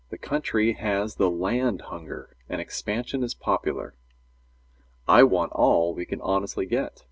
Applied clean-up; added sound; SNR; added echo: none; none; none; none.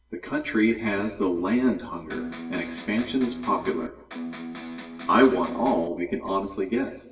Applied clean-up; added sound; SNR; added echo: none; Electric guitar; 9 dB; reverberation time 0.9 s.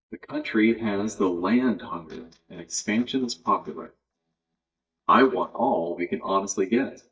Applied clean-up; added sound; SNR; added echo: neural mask model DeepFilterNet 3.